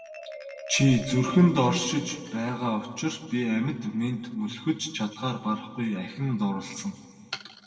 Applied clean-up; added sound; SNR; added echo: none; Marimba, xylophone; 19 dB; reverberation time 1.5 s.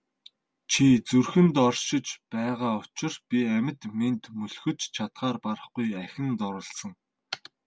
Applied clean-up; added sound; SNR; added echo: none; none; none; none.